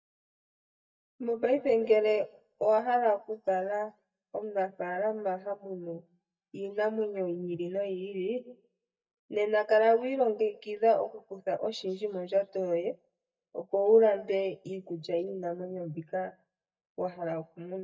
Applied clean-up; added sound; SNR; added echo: neural mask model DeepFilterNet 3.